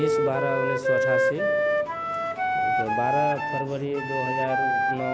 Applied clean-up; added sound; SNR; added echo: none; Wind instrument, woodwind instrument; -5 dB; none.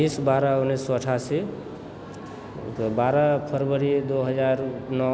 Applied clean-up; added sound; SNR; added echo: none; none; none; none.